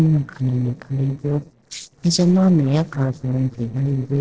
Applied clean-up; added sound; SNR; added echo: neural separator model SepFormer DNS4.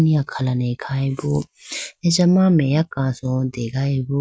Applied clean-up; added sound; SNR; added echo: none; none; none; none.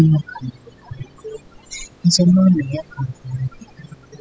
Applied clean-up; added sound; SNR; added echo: classical method spectral subtraction.